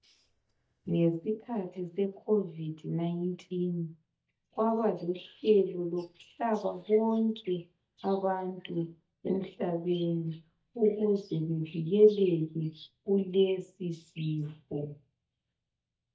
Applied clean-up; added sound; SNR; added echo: neural mask model DeepFilterNet 3.